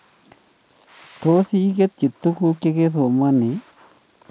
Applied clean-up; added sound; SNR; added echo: none; none; none; none.